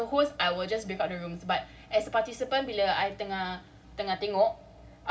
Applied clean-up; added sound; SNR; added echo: none; none; none; reverberation time 0.8 s.